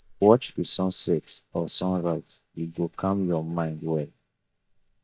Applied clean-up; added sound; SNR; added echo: neural mask model DeepFilterNet 3.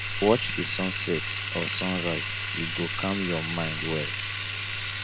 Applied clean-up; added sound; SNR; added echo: none; Bathtub (filling or washing); -1 dB; none.